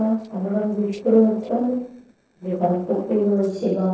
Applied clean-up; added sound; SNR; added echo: neural separator model SepFormer DNS4.